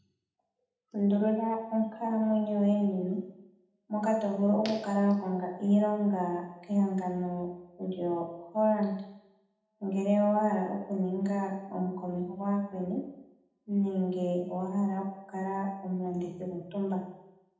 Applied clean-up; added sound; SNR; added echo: none; none; none; reverberation time 0.8 s.